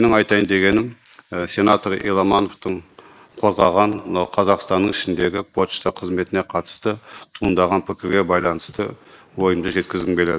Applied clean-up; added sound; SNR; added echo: neural mask model Resemble Enhance denoiser.